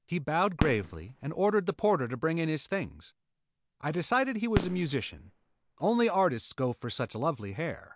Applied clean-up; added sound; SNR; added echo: none; Fireworks; 10 dB; none.